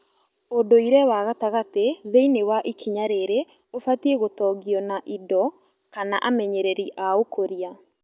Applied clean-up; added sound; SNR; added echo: none; none; none; none.